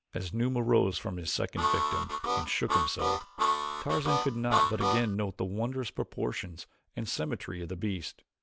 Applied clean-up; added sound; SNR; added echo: none; Harmonica; -2 dB; none.